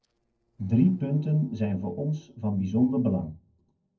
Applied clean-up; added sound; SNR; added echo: neural separator model SepFormer DNS4.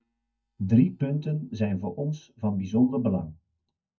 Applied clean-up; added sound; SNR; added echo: neural mask model DeepFilterNet 3.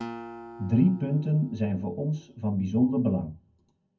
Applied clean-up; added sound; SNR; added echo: none; Acoustic guitar; 18 dB; reverberation time 0.3 s.